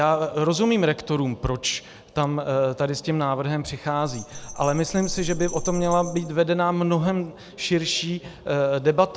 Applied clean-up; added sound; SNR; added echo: none; Bell; 10 dB; none.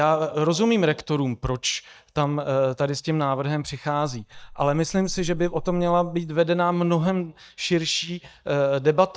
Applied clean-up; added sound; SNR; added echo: neural mask model DeepFilterNet 3.